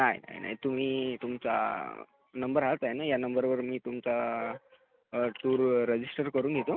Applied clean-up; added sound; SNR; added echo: none; none; none; none.